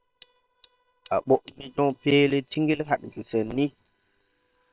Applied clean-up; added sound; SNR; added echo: neural separator model SepFormer WHAM!.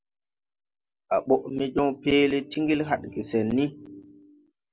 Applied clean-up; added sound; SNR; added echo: none; none; none; none.